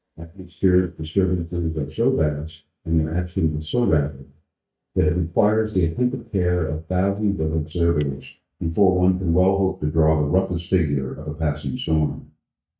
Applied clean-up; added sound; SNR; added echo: neural mask model DeepFilterNet 3.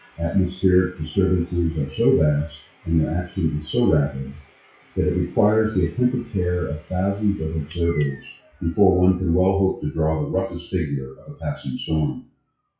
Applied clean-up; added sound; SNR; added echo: classical method WPE with log-MMSE.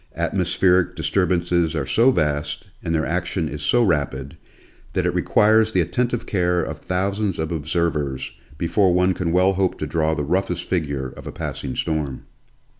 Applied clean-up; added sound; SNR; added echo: none; none; none; none.